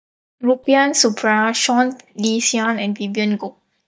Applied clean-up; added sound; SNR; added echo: neural mask model DeepFilterNet 3.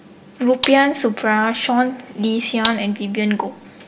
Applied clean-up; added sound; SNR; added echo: none; Gunshot, gunfire; 9 dB; reverberation time 1.9 s.